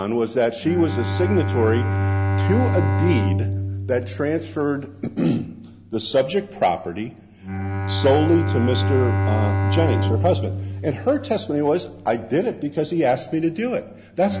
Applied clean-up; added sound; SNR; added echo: none; Bowed string instrument; 2 dB; none.